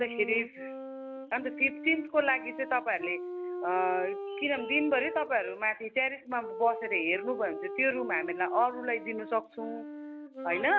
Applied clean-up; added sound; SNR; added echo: none; Wind instrument, woodwind instrument; 9 dB; none.